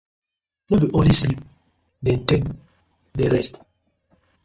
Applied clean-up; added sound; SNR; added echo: neural mask model DeepFilterNet 3.